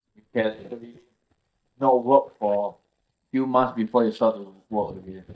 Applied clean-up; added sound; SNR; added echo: neural mask model DeepFilterNet 3.